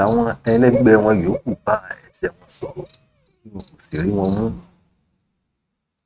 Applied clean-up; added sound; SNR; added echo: neural mask model RNNoise.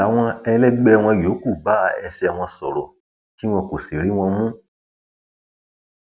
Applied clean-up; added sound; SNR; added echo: none; none; none; none.